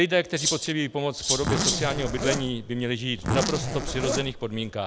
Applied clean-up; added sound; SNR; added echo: none; Rattle (instrument) + Zipper (clothing); 1 dB; none.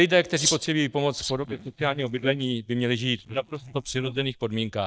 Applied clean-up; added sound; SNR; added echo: neural mask model DeepFilterNet 3.